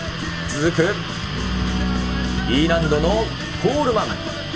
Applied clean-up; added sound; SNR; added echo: none; Bowed string instrument; 3 dB; reverberation time 0.7 s.